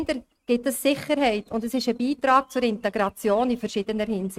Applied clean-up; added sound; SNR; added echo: neural mask model RNNoise.